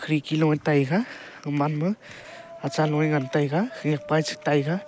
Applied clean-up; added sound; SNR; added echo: none; none; none; none.